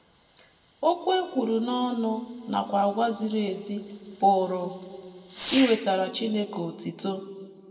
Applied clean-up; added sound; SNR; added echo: none; Fireworks; 17 dB; reverberation time 1.5 s.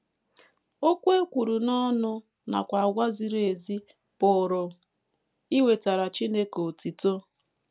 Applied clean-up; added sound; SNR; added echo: none; none; none; none.